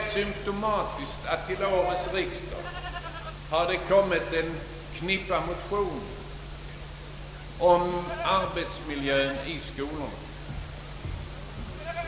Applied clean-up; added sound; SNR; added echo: none; Livestock, farm animals, working animals; 13 dB; none.